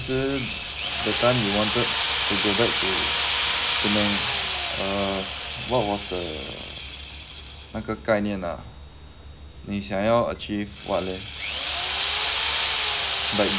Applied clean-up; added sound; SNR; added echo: none; Drill; -4 dB; none.